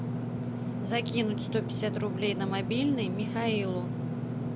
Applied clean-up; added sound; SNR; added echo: none; Engine / Mechanisms; 1 dB; none.